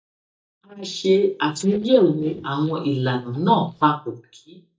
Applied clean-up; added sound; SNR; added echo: neural mask model DeepFilterNet 3.